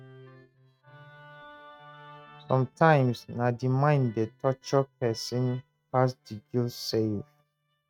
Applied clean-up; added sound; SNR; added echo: neural mask model RNNoise.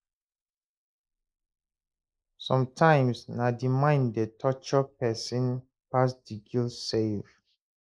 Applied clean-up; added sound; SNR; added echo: neural mask model Resemble Enhance denoiser.